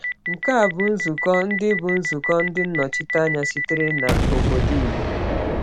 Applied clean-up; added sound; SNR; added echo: none; Boom; 0 dB; none.